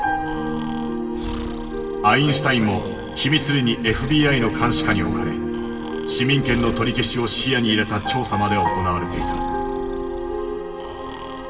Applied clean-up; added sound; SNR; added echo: none; Breathing; 15 dB; reverberation time 1.4 s.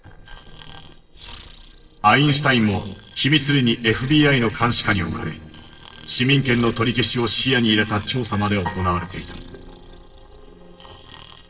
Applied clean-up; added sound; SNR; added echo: neural separator model SepFormer DNS4.